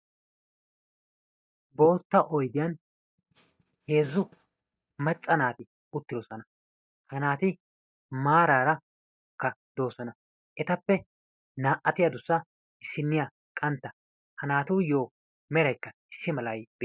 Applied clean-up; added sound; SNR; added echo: neural mask model DeepFilterNet 3.